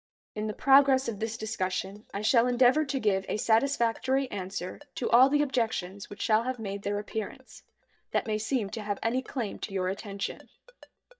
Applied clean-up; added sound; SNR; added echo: neural mask model DeepFilterNet 3.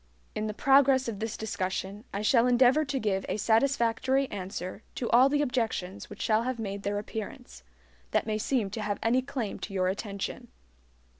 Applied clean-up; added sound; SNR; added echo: none; none; none; none.